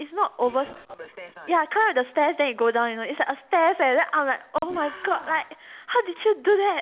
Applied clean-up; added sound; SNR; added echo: none; none; none; none.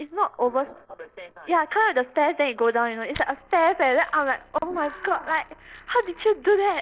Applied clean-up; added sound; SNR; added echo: neural separator model SepFormer DNS4.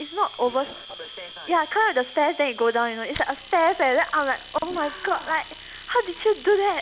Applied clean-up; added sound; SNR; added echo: none; Domestic sounds, home sounds; 18 dB; none.